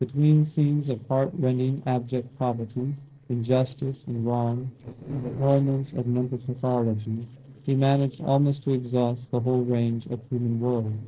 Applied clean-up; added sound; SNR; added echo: neural separator model SepFormer DNS4.